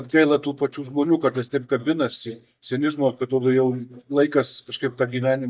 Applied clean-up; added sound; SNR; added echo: neural mask model DeepFilterNet 3.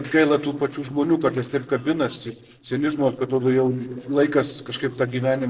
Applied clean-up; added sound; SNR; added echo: neural separator model SepFormer DNS4.